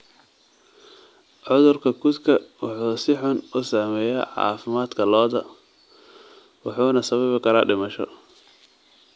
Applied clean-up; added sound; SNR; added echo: none; none; none; none.